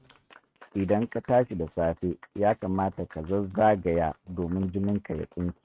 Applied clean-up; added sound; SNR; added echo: neural mask model RNNoise.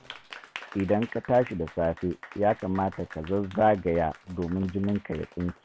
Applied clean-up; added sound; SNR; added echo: none; Applause; 19 dB; none.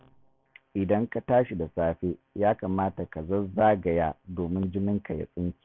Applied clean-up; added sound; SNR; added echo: none; none; none; none.